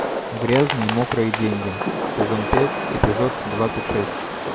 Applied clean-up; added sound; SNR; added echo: none; Fireworks; 2 dB; none.